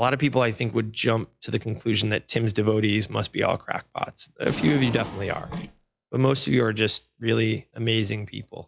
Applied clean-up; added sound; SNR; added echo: classical method log-MMSE.